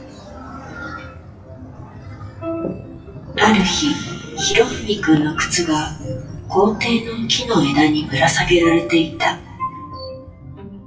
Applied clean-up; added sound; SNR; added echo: classical method WPE with log-MMSE.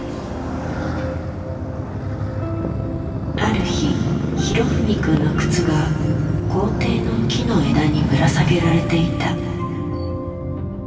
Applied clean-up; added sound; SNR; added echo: none; Motorcycle; 2 dB; reverberation time 2.5 s.